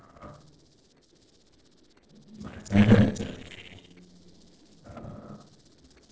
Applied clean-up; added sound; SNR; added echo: neural separator model SepFormer DNS4.